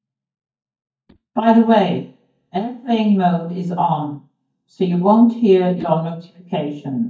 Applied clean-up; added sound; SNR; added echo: neural mask model DeepFilterNet 3.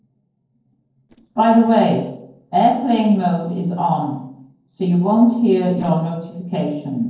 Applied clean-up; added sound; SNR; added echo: neural separator model SepFormer DNS4.